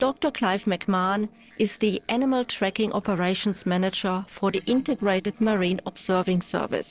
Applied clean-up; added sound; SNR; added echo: neural separator model SepFormer DNS4.